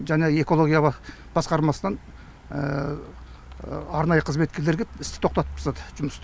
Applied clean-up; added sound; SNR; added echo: none; none; none; none.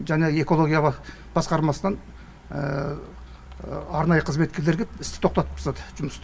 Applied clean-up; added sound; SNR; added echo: none; none; none; reverberation time 0.3 s.